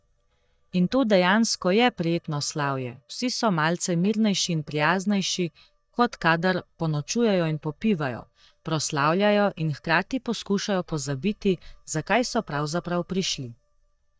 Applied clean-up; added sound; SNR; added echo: neural mask model DeepFilterNet 3.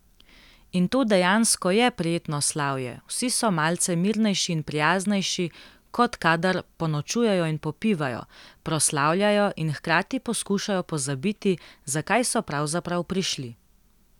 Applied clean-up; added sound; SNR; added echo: none; none; none; none.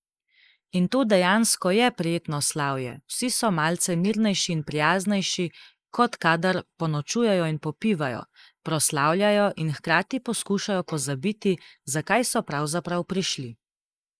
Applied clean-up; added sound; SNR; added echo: neural mask model Resemble Enhance denoiser.